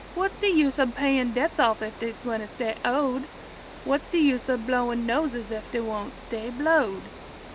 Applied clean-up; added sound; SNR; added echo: none; Water; 16 dB; none.